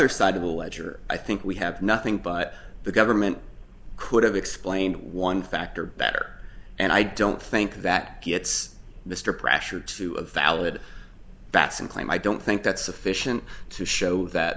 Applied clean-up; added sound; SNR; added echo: none; none; none; none.